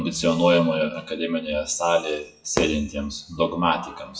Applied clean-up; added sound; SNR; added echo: classical method WPE with log-MMSE.